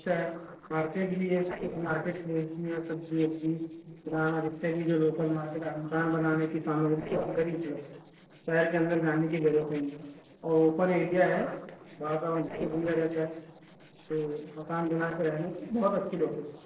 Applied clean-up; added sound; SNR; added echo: neural separator model SepFormer DNS4.